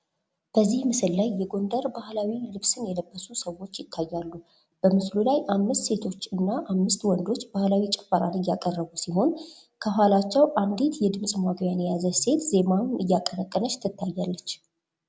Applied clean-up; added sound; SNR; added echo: none; none; none; none.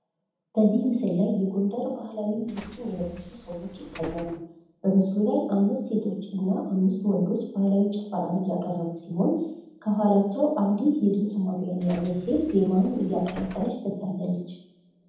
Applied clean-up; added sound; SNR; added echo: none; Bus; 17 dB; reverberation time 0.8 s.